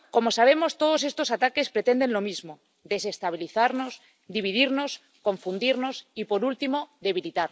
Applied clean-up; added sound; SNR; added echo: none; none; none; none.